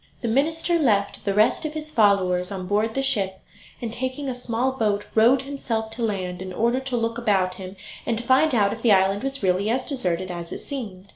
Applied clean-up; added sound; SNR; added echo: none; none; none; none.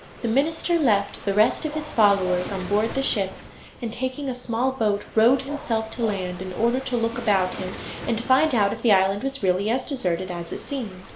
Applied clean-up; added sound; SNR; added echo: none; Waves, surf + Dog; 15 dB; none.